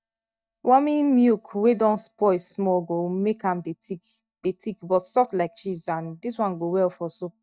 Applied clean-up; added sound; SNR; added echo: neural mask model DeepFilterNet 3.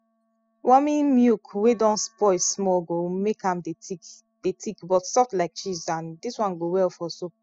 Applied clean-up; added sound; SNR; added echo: classical method spectral subtraction.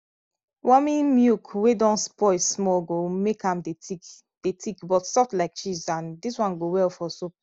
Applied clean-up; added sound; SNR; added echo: none; none; none; none.